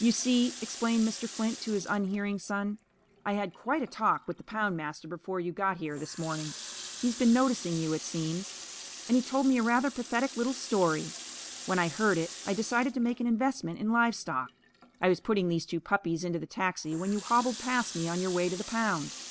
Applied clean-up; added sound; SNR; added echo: none; Water tap, faucet; 15 dB; none.